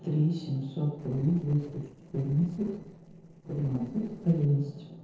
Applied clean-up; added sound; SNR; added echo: neural separator model SepFormer DNS4.